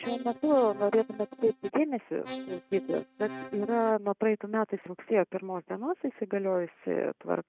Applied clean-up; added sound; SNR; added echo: neural mask model RNNoise.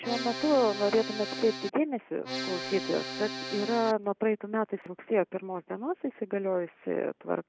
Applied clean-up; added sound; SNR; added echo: none; Accordion; 6 dB; none.